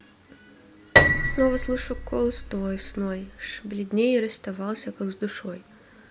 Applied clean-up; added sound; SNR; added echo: none; Piano; -3 dB; none.